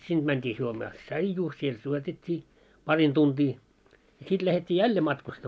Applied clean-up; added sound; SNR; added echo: none; none; none; none.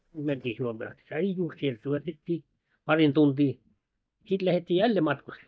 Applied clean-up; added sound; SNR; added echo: neural mask model DeepFilterNet 3.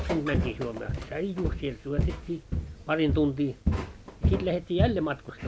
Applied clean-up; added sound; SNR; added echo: none; Walk, footsteps; 0 dB; none.